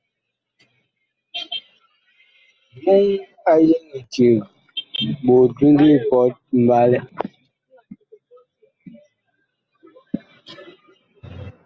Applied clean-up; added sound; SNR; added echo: none; none; none; none.